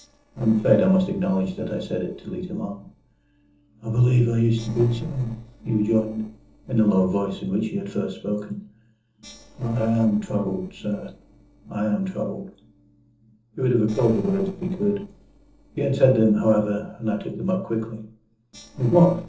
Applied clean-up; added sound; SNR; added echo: neural separator model SepFormer DNS4.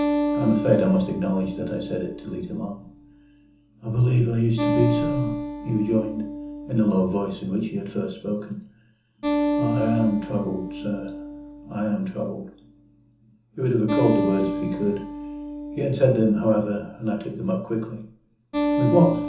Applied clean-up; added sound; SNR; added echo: none; Acoustic guitar; 5 dB; reverberation time 0.6 s.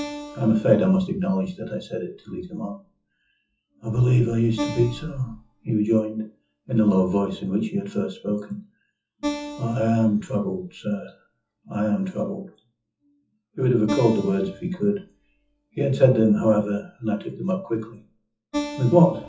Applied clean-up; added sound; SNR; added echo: classical method WPE with log-MMSE.